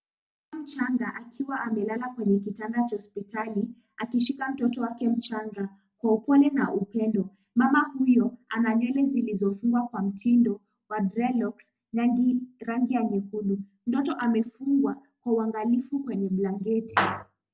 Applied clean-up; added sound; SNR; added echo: none; none; none; none.